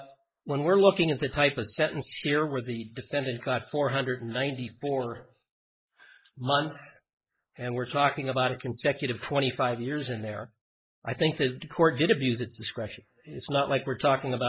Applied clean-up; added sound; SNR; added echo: neural mask model Resemble Enhance denoiser.